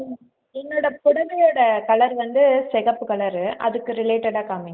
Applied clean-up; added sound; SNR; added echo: neural mask model Resemble Enhance denoiser.